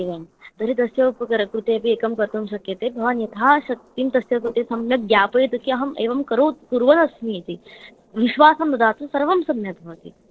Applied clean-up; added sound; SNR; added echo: neural separator model SepFormer DNS4.